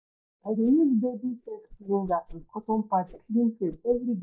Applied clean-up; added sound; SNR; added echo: neural mask model DeepFilterNet 3.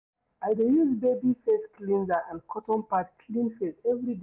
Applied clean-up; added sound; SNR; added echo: none; none; none; none.